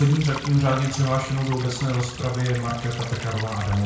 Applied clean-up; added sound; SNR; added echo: none; Stream / Trickle, dribble; 13 dB; reverberation time 0.5 s.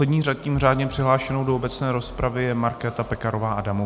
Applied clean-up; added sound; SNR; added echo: none; none; none; none.